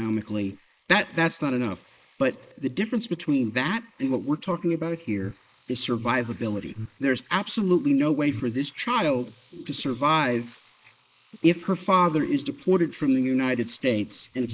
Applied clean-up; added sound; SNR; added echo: neural mask model Resemble Enhance denoiser.